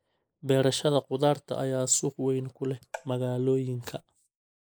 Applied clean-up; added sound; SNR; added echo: neural mask model Resemble Enhance denoiser.